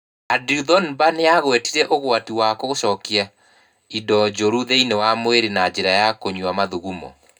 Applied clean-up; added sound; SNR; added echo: none; none; none; reverberation time 0.2 s.